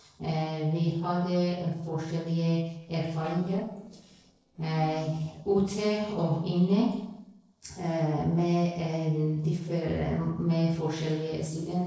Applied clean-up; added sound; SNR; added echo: neural separator model SepFormer DNS4.